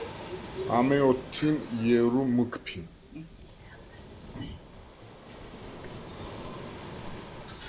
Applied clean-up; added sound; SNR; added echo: none; Waves, surf; 13 dB; none.